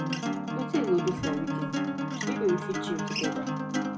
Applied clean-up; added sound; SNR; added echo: none; Acoustic guitar; -2 dB; reverberation time 0.2 s.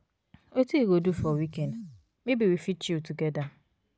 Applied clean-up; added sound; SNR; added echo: none; none; none; none.